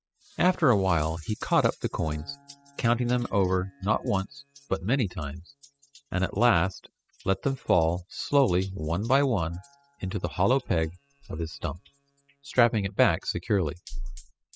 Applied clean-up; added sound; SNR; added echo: classical method spectral subtraction.